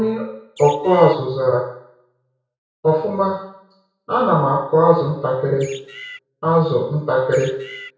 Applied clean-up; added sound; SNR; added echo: none; Bird; 17 dB; reverberation time 0.6 s.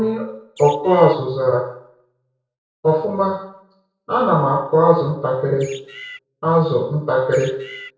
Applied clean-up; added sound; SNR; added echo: neural separator model SepFormer DNS4.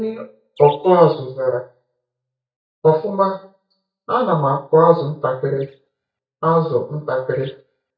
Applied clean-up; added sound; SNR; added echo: neural mask model DeepFilterNet 3.